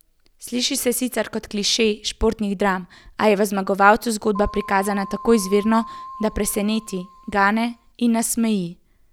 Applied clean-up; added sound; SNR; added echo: none; Keyboard (musical); 16 dB; none.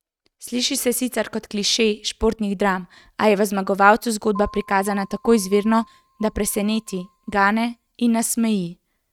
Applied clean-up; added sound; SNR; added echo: neural mask model RNNoise.